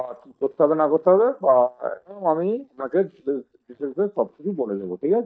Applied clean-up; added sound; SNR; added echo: neural mask model DeepFilterNet 3.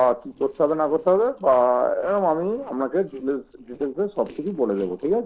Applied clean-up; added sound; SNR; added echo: neural separator model SepFormer DNS4.